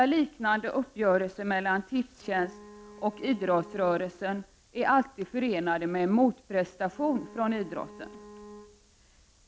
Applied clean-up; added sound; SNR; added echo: none; Bowed string instrument; 19 dB; none.